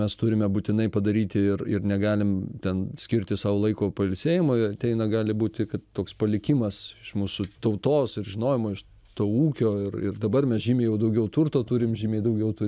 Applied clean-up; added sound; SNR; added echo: none; none; none; none.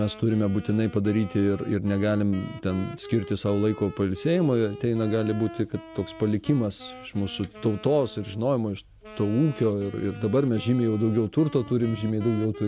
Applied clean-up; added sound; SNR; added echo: none; Wind instrument, woodwind instrument; 18 dB; none.